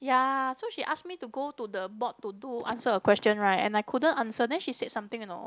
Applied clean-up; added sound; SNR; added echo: none; none; none; none.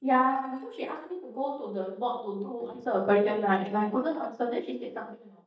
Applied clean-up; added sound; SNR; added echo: neural mask model DeepFilterNet 3.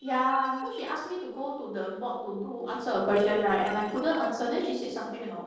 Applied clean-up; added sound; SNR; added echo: neural separator model SepFormer DNS4.